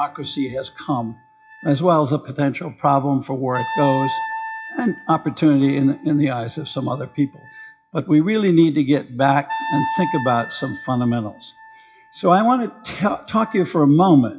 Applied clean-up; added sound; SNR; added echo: classical method WPE with log-MMSE.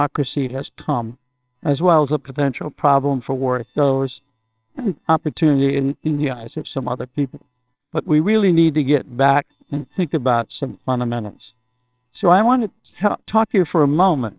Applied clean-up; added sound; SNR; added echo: neural separator model SepFormer WHAMR!.